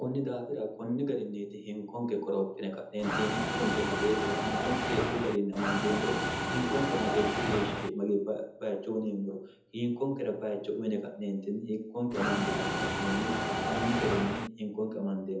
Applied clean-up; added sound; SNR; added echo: none; Mechanisms; -1 dB; reverberation time 0.7 s.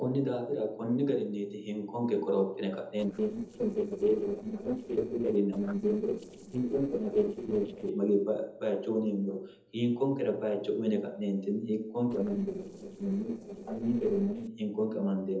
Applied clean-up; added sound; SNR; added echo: neural separator model SepFormer DNS4.